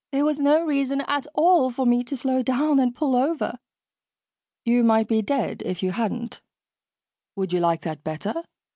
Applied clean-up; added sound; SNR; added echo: none; none; none; none.